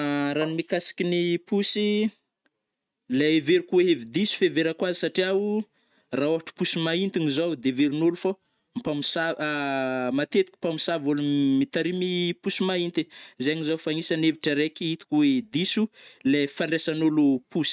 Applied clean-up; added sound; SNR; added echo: neural mask model RNNoise.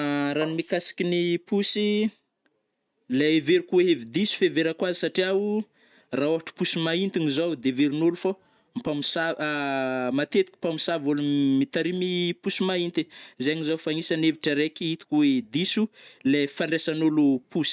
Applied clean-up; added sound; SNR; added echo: none; Tap; 16 dB; none.